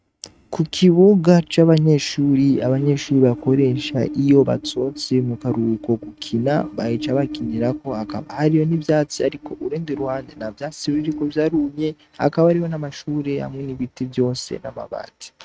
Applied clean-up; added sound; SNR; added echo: neural mask model RNNoise.